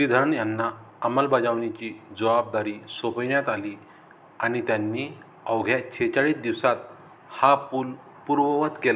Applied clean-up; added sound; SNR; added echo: none; none; none; none.